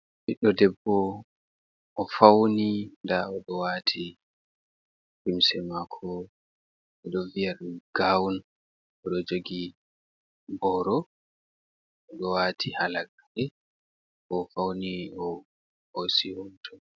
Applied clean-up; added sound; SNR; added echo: none; none; none; none.